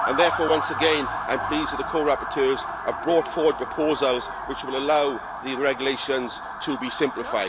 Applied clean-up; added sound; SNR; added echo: none; Motor vehicle (road) / Siren; 5 dB; none.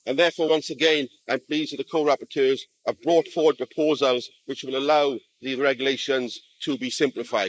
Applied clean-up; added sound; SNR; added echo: neural mask model Resemble Enhance denoiser.